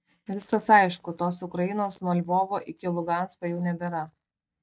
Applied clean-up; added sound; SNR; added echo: neural mask model DeepFilterNet 3.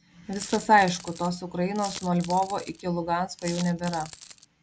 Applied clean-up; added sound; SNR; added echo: none; Coin (dropping); 15 dB; none.